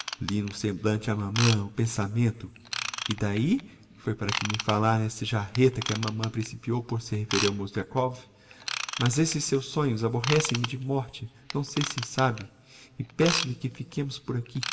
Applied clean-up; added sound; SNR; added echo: none; Ratchet, pawl / Tools; 9 dB; reverberation time 1.1 s.